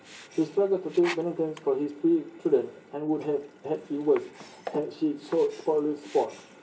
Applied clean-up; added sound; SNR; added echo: none; Sink (filling or washing); 18 dB; reverberation time 0.2 s.